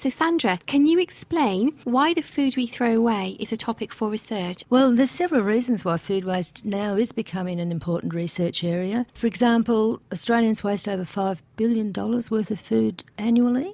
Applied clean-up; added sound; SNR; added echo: none; none; none; none.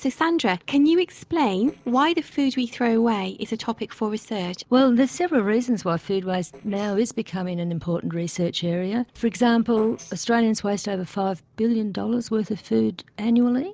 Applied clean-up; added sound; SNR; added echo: neural separator model SepFormer DNS4.